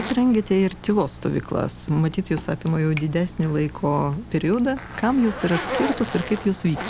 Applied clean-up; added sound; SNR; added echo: none; Zipper (clothing); 12 dB; none.